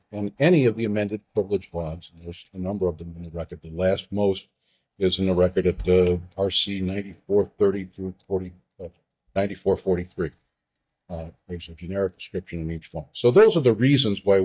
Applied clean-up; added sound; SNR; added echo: neural mask model DeepFilterNet 3.